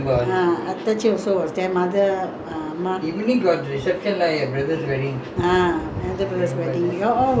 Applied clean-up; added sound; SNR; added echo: none; none; none; none.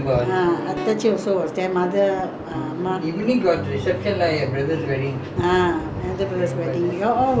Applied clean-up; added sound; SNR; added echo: none; Guitar; 12 dB; none.